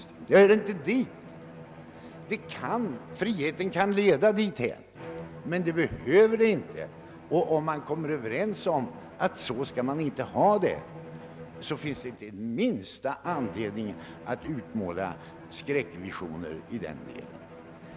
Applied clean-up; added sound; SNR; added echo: none; Bowed string instrument; 17 dB; none.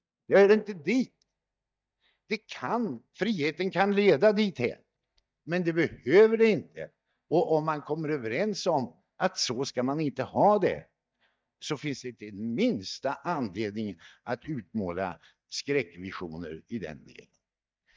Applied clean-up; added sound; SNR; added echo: neural mask model DeepFilterNet 3.